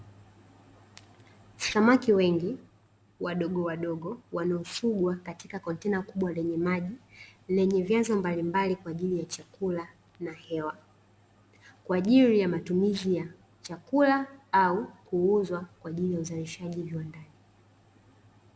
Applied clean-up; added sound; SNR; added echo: none; none; none; none.